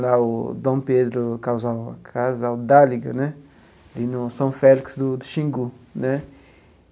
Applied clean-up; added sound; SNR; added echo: none; none; none; none.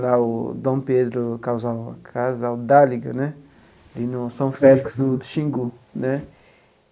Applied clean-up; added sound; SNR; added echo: neural mask model Resemble Enhance denoiser.